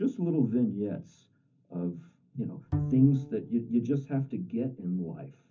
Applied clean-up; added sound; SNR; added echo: none; Bowed string instrument; 9 dB; reverberation time 0.3 s.